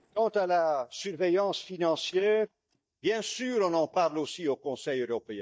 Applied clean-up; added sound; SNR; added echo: neural mask model DeepFilterNet 3.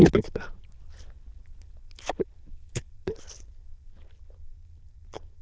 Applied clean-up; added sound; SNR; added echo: neural diffusion model UNIVERSE++.